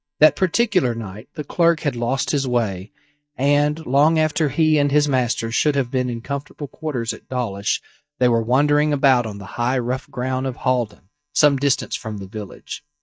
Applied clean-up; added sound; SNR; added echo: neural mask model DeepFilterNet 3.